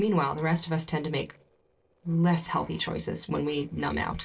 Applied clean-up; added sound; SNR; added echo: neural separator model SepFormer DNS4.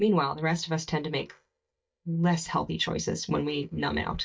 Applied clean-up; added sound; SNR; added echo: neural mask model DeepFilterNet 3.